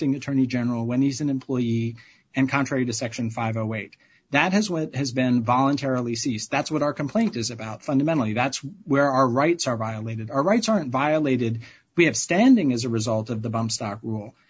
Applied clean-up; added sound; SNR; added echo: none; none; none; none.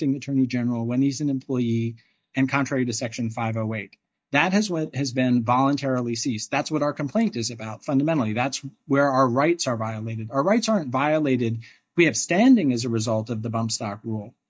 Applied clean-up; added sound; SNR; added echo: neural mask model DeepFilterNet 3.